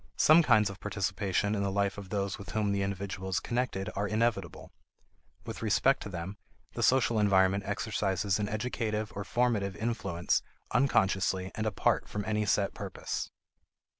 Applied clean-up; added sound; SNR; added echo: none; none; none; none.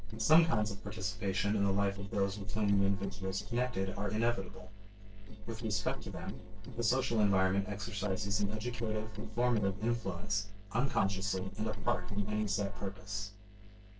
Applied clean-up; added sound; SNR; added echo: neural separator model SepFormer DNS4.